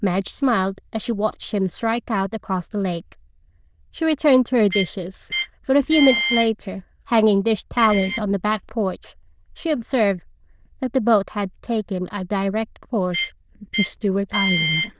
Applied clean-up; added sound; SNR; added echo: neural diffusion model UNIVERSE++.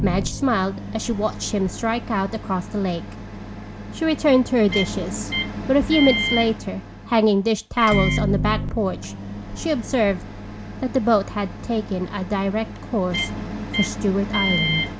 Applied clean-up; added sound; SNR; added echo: none; Microwave oven; 5 dB; none.